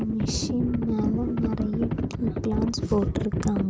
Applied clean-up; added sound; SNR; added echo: none; Livestock, farm animals, working animals; 0 dB; none.